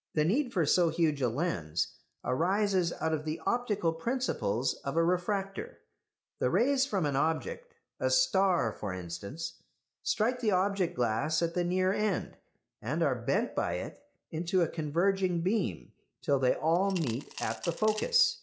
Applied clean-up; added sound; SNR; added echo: none; Coin (dropping) / Glass; 14 dB; none.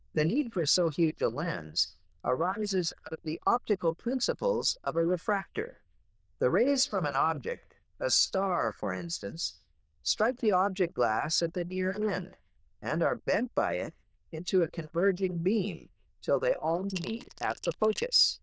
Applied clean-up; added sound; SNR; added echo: neural diffusion model UNIVERSE++.